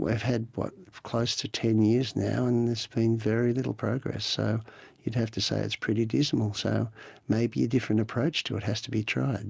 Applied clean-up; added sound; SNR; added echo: none; none; none; none.